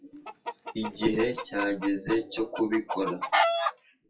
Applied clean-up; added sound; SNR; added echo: classical method WPE with log-MMSE.